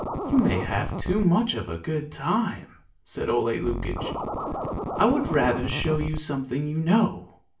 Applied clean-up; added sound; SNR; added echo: none; Scratching (performance technique); 7 dB; reverberation time 0.4 s.